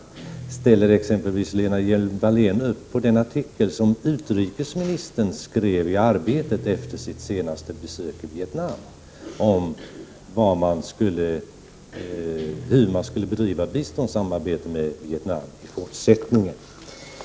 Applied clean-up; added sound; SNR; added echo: none; Guitar; 20 dB; none.